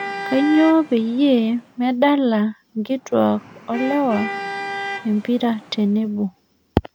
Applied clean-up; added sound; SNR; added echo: none; Traffic noise, roadway noise / Vehicle horn, car horn, honking; 12 dB; none.